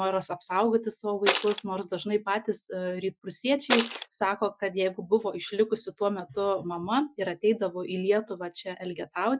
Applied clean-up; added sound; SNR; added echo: classical method Wiener filter.